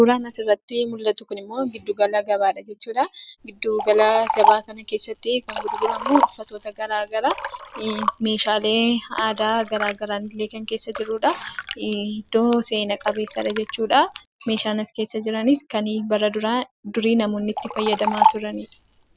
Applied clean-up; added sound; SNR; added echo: none; Liquid; 6 dB; none.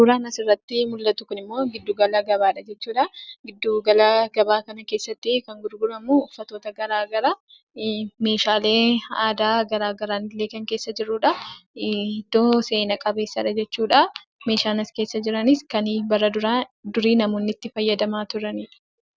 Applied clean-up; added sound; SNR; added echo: none; none; none; none.